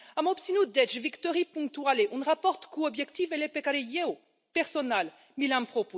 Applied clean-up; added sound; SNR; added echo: none; none; none; none.